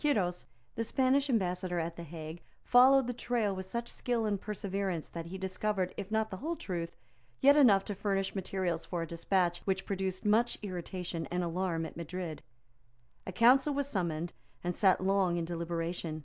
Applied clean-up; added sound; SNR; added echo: none; none; none; none.